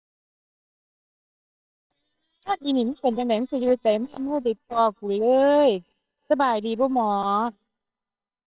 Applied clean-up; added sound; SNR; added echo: neural separator model SepFormer WHAMR!.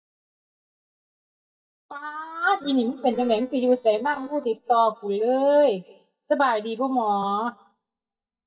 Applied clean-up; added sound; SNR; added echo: neural mask model DeepFilterNet 3.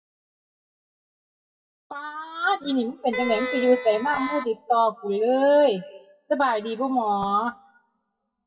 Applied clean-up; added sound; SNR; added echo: classical method WPE with log-MMSE.